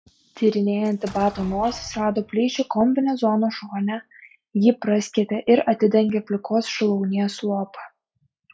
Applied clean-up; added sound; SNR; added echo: classical method log-MMSE.